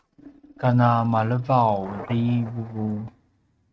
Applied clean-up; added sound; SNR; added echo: neural mask model RNNoise.